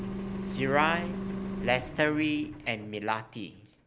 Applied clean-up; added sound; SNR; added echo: none; Engine; 6 dB; none.